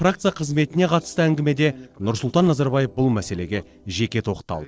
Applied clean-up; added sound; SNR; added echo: neural separator model SepFormer DNS4.